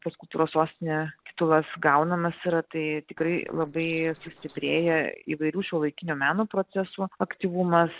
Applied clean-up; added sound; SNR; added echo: neural separator model SepFormer DNS4.